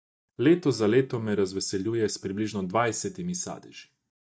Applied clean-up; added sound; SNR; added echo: neural mask model DeepFilterNet 3.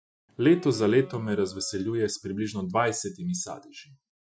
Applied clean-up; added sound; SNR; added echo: classical method Wiener filter.